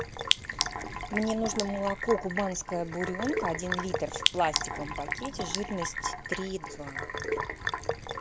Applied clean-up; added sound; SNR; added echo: none; Sink (filling or washing); 0 dB; none.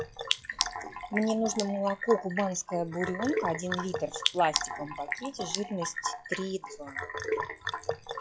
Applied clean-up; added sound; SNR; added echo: classical method log-MMSE.